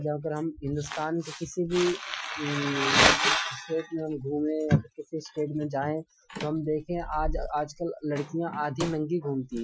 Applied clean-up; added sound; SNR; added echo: classical method Wiener filter.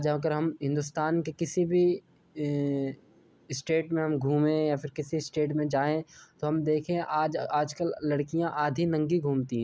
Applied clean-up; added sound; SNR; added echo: none; none; none; none.